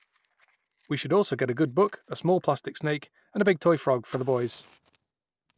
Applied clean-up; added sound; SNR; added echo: neural separator model SepFormer DNS4.